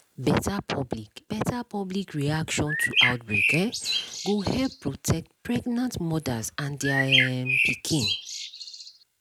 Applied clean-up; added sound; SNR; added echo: none; Bird; -2 dB; none.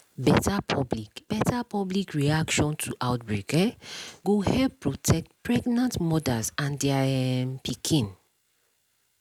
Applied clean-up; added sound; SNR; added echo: none; none; none; none.